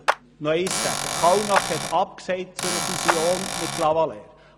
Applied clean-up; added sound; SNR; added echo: none; Clapping + Cupboard open or close / Door; 2 dB; none.